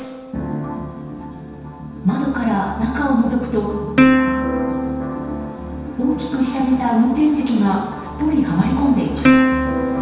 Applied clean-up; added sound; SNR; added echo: none; Plucked string instrument; 2 dB; reverberation time 1.2 s.